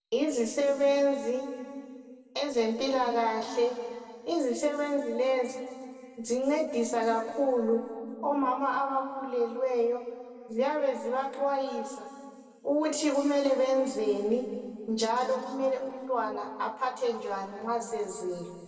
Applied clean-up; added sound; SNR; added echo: none; none; none; reverberation time 2.1 s.